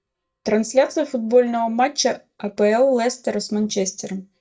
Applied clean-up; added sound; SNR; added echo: neural mask model DeepFilterNet 3.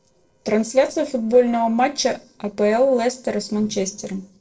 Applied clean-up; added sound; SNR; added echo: neural separator model SepFormer DNS4.